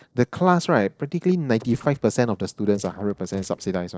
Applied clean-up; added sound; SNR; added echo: neural separator model SepFormer DNS4.